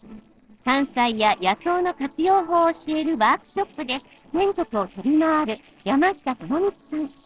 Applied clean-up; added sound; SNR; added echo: neural separator model SepFormer DNS4.